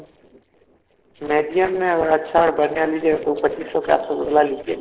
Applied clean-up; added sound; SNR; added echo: neural separator model SepFormer DNS4.